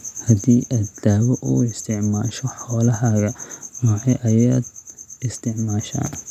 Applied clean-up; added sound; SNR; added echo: none; none; none; none.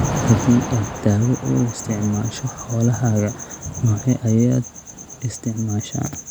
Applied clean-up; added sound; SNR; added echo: none; Thunder / Rain; 9 dB; none.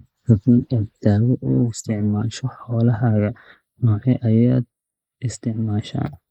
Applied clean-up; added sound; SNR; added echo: neural mask model Resemble Enhance denoiser.